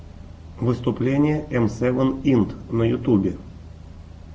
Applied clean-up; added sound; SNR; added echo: none; none; none; none.